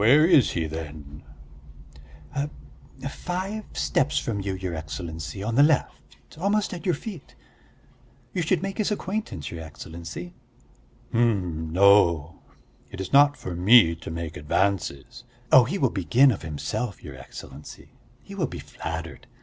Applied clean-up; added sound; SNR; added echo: none; none; none; none.